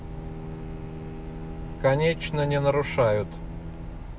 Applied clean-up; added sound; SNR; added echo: none; Bowed string instrument; 12 dB; none.